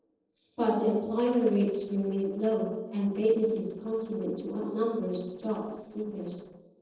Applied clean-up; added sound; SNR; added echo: neural separator model SepFormer DNS4.